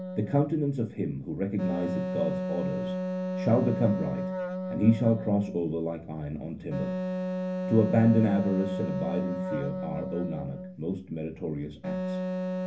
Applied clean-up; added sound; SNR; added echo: none; Wind instrument, woodwind instrument; 4 dB; reverberation time 0.3 s.